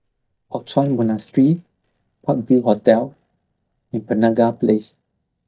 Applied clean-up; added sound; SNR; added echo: neural mask model DeepFilterNet 3.